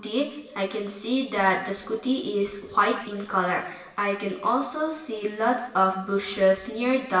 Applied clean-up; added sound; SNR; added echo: none; none; none; reverberation time 1.0 s.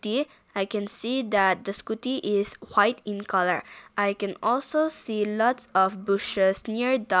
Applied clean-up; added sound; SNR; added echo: none; none; none; none.